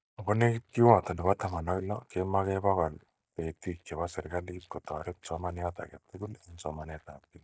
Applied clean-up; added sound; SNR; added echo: neural mask model DeepFilterNet 3.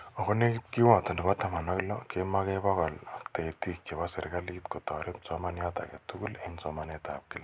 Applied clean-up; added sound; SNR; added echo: none; none; none; none.